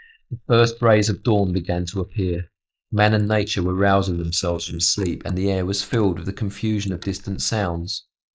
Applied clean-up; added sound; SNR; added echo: neural mask model Resemble Enhance denoiser.